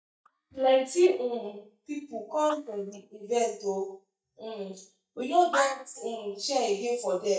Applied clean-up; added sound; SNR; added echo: neural mask model DeepFilterNet 3.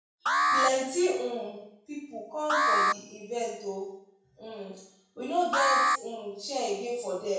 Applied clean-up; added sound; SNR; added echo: none; Alarm; -3 dB; reverberation time 0.6 s.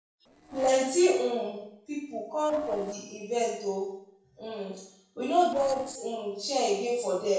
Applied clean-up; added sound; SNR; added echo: neural separator model SepFormer DNS4.